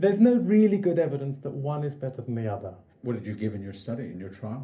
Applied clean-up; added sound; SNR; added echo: none; none; none; reverberation time 0.3 s.